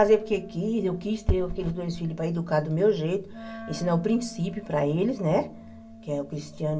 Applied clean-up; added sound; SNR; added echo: none; Wind instrument, woodwind instrument; 18 dB; reverberation time 0.1 s.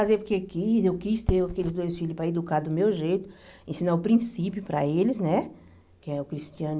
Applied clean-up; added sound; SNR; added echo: none; none; none; none.